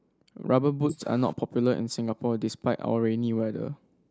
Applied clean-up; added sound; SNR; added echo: neural mask model Resemble Enhance denoiser.